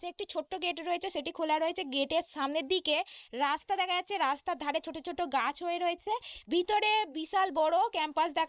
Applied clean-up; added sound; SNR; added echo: neural mask model Resemble Enhance denoiser.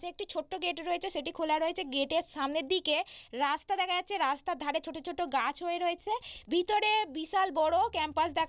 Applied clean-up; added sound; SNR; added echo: none; none; none; none.